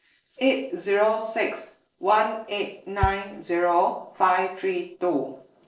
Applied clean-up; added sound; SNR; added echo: neural separator model SepFormer DNS4.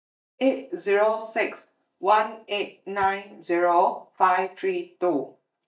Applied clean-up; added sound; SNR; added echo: neural mask model DeepFilterNet 3.